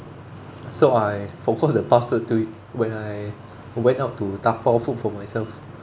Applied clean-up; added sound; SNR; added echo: none; none; none; none.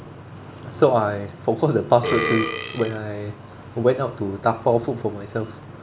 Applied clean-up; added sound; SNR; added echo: none; Burping, eructation; 5 dB; none.